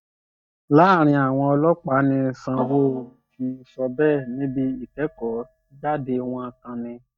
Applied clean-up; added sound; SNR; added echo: neural mask model DeepFilterNet 3.